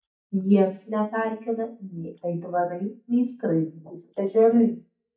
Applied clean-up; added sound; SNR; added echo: neural mask model DeepFilterNet 3.